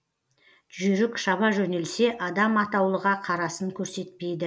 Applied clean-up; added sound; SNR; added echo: none; none; none; none.